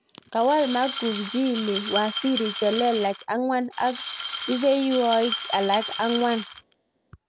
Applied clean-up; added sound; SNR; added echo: none; Glass; 0 dB; none.